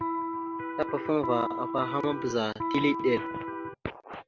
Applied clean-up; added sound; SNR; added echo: none; Electric guitar; 3 dB; none.